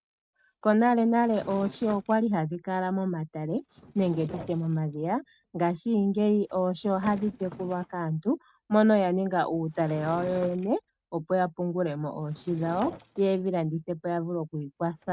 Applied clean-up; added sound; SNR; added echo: neural mask model RNNoise.